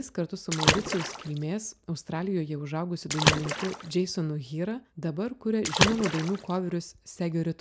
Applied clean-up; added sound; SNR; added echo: none; Water / Splash, splatter; 0 dB; none.